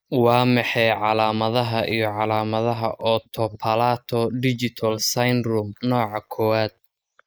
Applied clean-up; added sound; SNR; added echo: neural mask model Resemble Enhance denoiser.